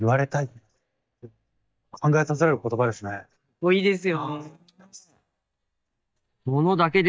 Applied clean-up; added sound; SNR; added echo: neural mask model DeepFilterNet 3.